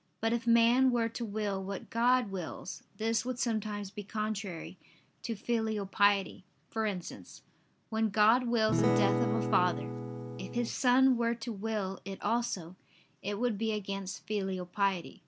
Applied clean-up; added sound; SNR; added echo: none; Acoustic guitar / Strum; 0 dB; none.